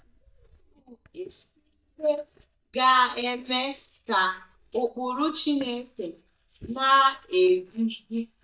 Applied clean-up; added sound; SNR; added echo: neural mask model DeepFilterNet 3.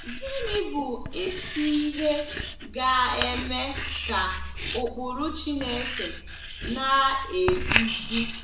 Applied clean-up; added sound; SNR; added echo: none; Writing; 4 dB; reverberation time 0.7 s.